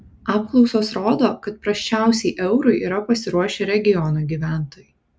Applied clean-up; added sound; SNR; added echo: none; none; none; none.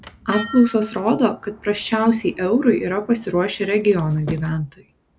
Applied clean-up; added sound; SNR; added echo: none; Sliding door + Dishes, pots, and pans; 18 dB; none.